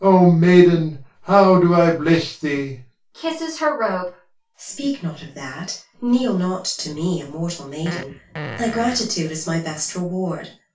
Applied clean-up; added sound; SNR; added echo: none; Fart; 14 dB; reverberation time 0.3 s.